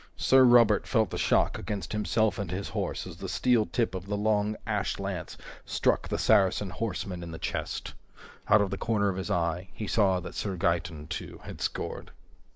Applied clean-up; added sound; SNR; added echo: none; none; none; none.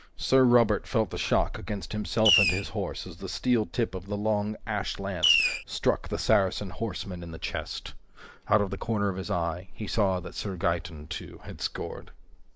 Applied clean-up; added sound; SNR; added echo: none; Fireworks; -4 dB; none.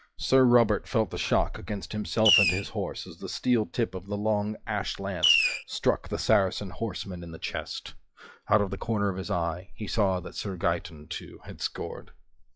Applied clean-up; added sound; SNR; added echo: classical method log-MMSE.